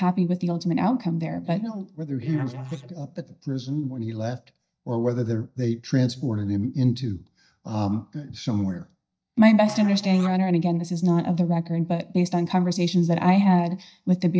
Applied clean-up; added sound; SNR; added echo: neural mask model DeepFilterNet 3.